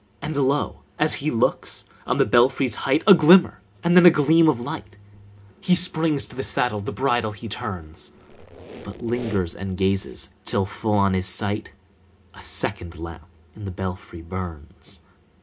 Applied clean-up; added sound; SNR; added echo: none; Squeak; 17 dB; reverberation time 0.3 s.